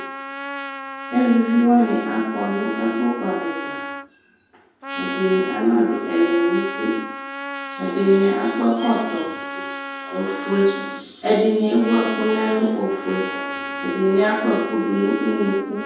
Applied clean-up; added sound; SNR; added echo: none; Trumpet; 10 dB; reverberation time 0.6 s.